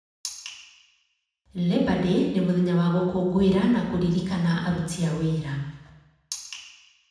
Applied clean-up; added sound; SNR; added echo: none; none; none; reverberation time 1.0 s.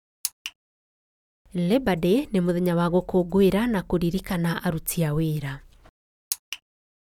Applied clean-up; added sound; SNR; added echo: none; none; none; none.